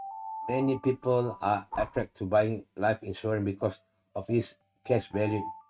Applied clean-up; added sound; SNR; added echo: neural mask model RNNoise.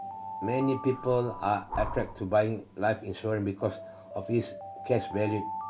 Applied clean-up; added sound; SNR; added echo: none; Alarm + Breathing; 10 dB; none.